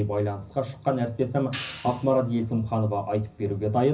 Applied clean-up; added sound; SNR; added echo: none; Hi-hat; 17 dB; reverberation time 0.4 s.